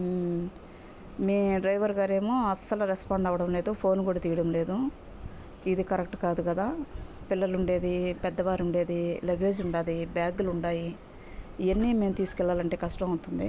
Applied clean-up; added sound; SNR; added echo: none; none; none; none.